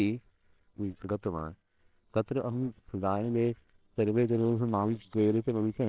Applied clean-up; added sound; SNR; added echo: neural separator model SepFormer WHAMR!.